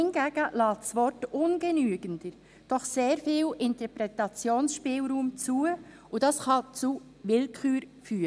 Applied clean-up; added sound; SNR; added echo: none; none; none; none.